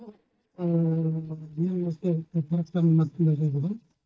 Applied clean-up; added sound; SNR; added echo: neural mask model DeepFilterNet 3.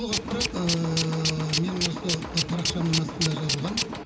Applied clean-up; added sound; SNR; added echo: none; Tools; 1 dB; reverberation time 0.2 s.